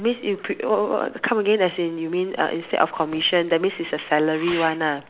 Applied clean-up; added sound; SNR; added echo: none; Sneeze; 16 dB; none.